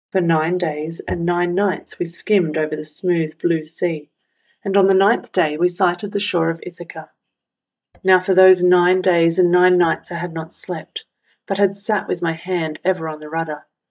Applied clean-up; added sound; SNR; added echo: neural mask model DeepFilterNet 3.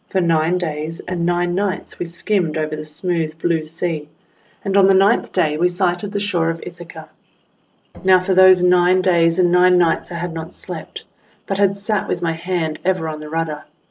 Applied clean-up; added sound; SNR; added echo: neural separator model SepFormer DNS4.